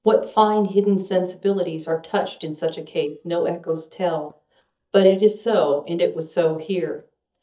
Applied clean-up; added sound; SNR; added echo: neural mask model DeepFilterNet 3.